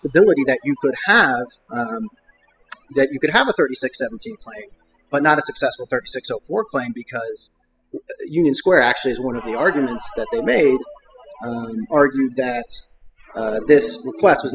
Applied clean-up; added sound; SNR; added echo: classical method spectral subtraction.